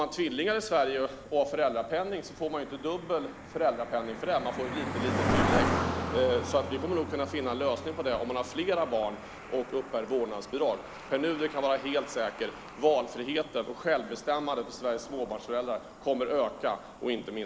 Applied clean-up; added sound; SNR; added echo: none; Cricket; 7 dB; none.